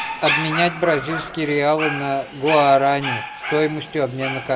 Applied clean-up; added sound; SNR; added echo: none; Dog; 7 dB; none.